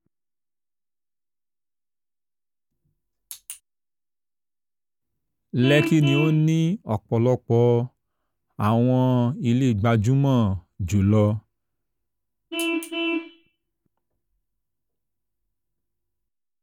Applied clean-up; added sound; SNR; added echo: none; Vehicle horn, car horn, honking; 12 dB; none.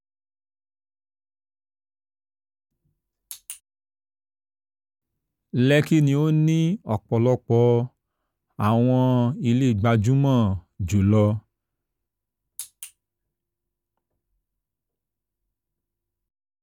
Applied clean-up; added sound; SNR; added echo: none; none; none; none.